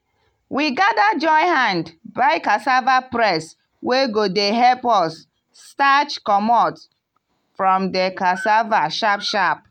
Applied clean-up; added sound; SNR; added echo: none; none; none; none.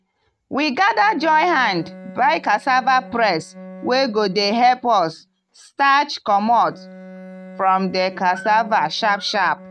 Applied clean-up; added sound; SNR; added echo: neural mask model RNNoise.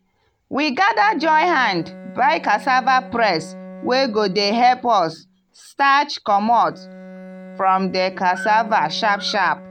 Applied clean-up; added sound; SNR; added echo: none; Bowed string instrument; 19 dB; none.